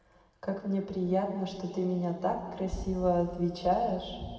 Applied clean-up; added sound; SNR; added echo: none; none; none; reverberation time 2.4 s.